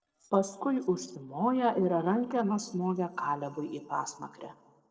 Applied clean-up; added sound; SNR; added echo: neural separator model SepFormer DNS4.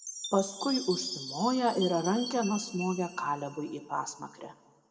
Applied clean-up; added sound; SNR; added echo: none; Chime; 11 dB; reverberation time 1.1 s.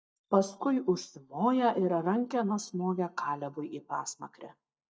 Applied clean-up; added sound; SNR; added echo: neural mask model DeepFilterNet 3.